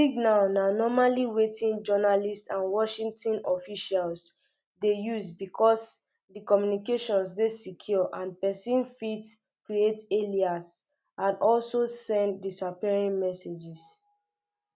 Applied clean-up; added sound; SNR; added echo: none; none; none; none.